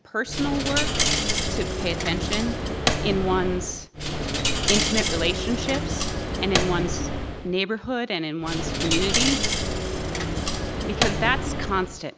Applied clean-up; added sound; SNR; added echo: none; Coin (dropping); -3 dB; none.